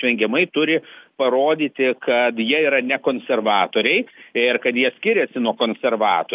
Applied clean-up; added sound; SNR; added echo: none; none; none; none.